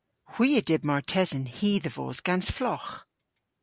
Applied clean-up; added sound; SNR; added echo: none; none; none; none.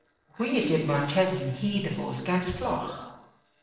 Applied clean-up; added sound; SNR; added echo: neural separator model SepFormer DNS4.